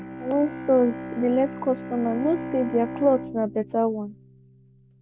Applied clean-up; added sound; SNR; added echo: none; Bowed string instrument; 11 dB; none.